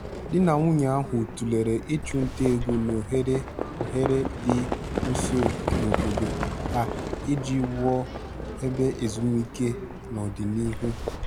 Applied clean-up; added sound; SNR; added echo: none; Livestock, farm animals, working animals; 5 dB; none.